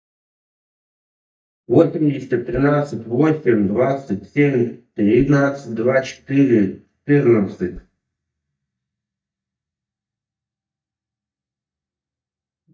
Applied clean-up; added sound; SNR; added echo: neural mask model DeepFilterNet 3.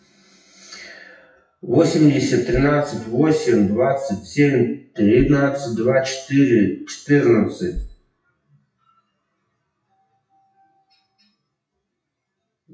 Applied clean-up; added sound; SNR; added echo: classical method WPE with log-MMSE.